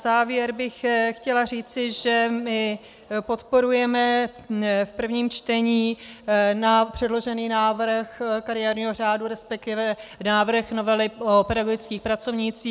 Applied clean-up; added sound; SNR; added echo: none; none; none; none.